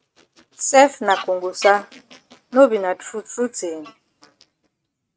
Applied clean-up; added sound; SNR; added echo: neural mask model RNNoise.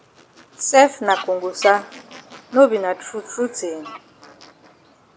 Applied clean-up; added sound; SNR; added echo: none; Fowl; 18 dB; none.